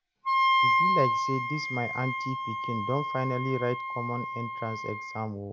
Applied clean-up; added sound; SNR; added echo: none; Wind instrument, woodwind instrument; -4 dB; none.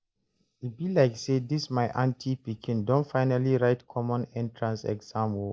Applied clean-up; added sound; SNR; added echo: neural mask model Resemble Enhance denoiser.